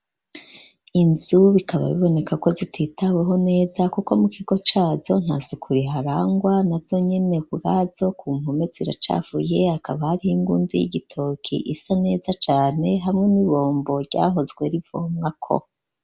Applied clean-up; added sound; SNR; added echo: none; none; none; none.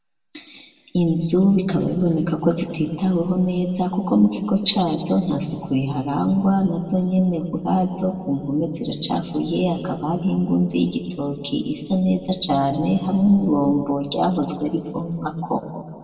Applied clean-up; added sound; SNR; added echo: none; none; none; reverberation time 1.7 s.